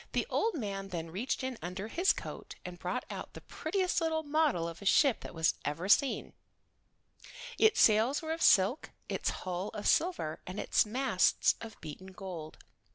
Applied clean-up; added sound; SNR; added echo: none; none; none; none.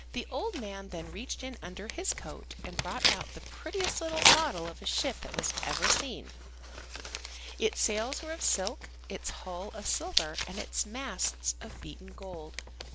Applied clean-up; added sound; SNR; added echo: none; Tearing; -1 dB; none.